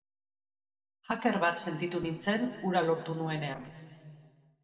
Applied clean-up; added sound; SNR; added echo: neural separator model SepFormer DNS4.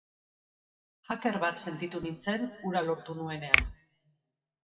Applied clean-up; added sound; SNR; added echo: classical method WPE with log-MMSE.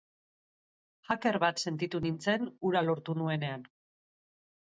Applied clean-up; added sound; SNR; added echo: none; none; none; none.